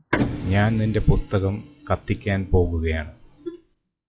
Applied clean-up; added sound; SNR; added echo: classical method log-MMSE.